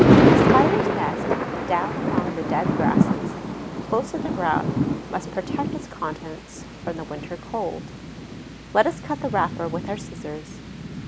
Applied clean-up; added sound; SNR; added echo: none; Thunder; -5 dB; none.